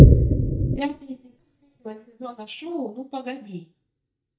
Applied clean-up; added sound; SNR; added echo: neural mask model DeepFilterNet 3.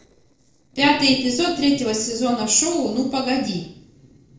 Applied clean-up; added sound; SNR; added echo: neural separator model SepFormer DNS4.